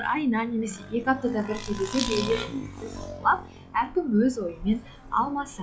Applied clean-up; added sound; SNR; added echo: classical method log-MMSE.